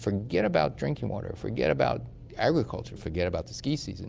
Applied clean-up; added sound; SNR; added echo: none; none; none; none.